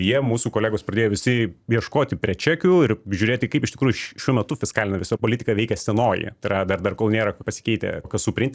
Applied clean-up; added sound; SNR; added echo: none; none; none; none.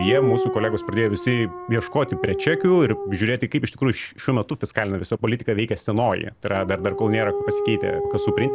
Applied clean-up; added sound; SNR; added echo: none; Dog; 6 dB; none.